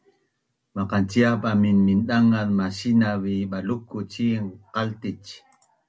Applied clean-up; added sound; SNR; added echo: none; none; none; none.